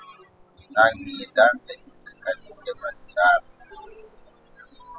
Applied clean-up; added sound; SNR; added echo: classical method spectral subtraction.